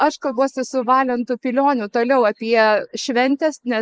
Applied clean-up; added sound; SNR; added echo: neural mask model Resemble Enhance denoiser.